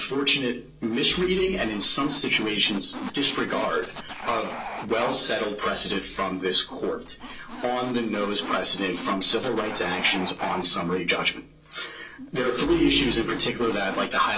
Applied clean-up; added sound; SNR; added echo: none; Squeak; 13 dB; reverberation time 0.2 s.